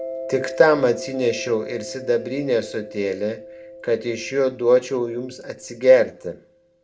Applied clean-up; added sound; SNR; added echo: none; Mallet percussion; 14 dB; reverberation time 0.3 s.